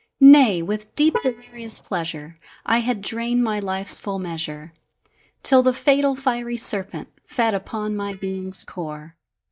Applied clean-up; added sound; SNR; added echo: neural mask model DeepFilterNet 3.